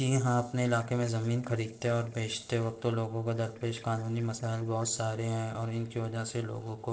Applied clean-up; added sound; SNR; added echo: neural separator model SepFormer DNS4.